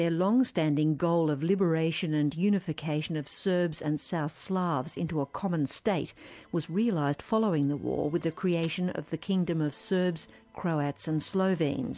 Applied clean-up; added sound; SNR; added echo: none; Coin (dropping); 19 dB; none.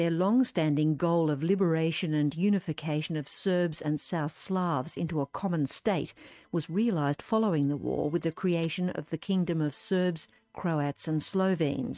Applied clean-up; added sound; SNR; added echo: neural mask model RNNoise.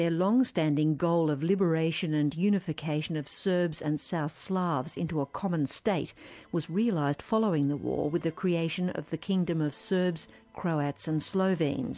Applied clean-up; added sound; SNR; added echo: none; none; none; none.